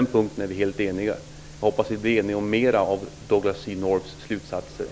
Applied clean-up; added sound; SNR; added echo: none; none; none; none.